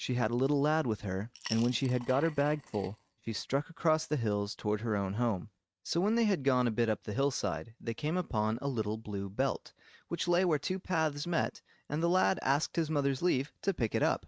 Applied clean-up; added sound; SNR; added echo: neural mask model RNNoise.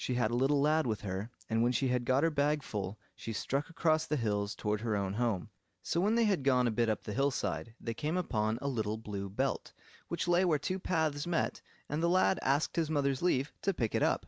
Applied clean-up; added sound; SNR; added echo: none; none; none; none.